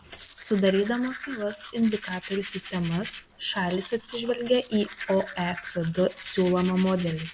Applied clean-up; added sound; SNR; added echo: none; Domestic sounds, home sounds; 15 dB; none.